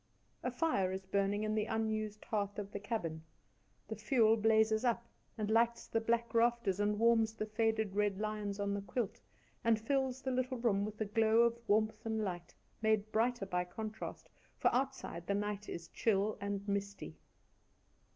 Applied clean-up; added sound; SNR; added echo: none; none; none; none.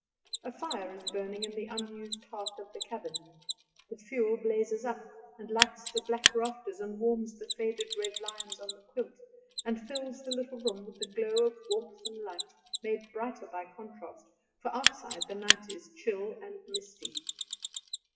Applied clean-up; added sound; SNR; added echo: classical method WPE with log-MMSE.